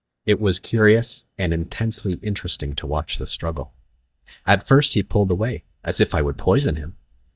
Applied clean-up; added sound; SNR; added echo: neural mask model DeepFilterNet 3.